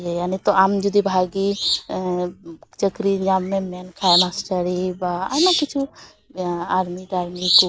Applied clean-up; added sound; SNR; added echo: none; none; none; none.